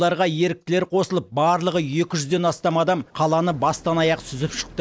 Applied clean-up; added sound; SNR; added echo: none; none; none; none.